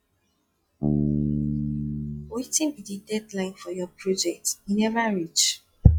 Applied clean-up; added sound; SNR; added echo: classical method log-MMSE.